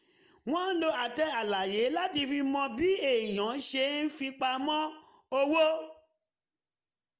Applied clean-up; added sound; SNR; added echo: none; none; none; none.